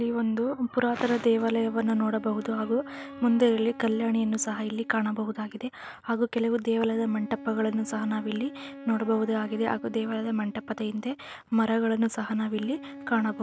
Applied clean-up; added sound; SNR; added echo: none; Wind instrument, woodwind instrument; 17 dB; none.